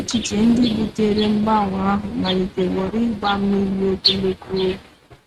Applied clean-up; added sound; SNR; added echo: neural mask model RNNoise.